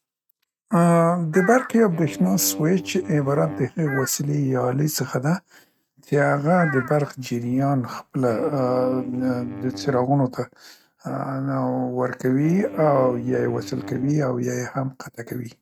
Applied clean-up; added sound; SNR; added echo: neural mask model RNNoise.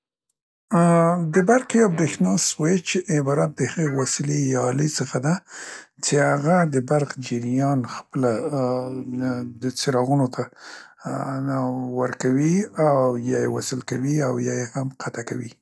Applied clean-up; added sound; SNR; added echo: neural mask model DeepFilterNet 3.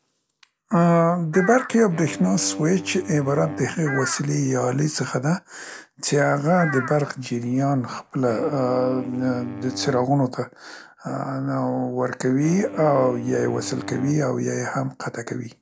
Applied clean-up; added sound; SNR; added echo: none; Crow + Wind instrument, woodwind instrument; 13 dB; none.